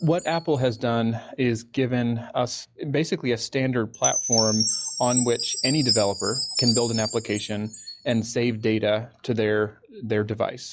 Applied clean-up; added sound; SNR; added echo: classical method log-MMSE.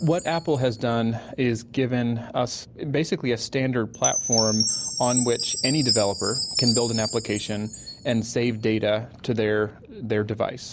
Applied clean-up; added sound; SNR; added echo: none; Chime; 6 dB; none.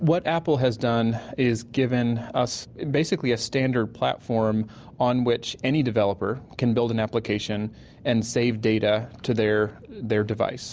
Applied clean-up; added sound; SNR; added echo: none; none; none; none.